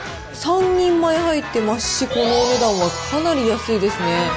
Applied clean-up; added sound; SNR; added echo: none; none; none; none.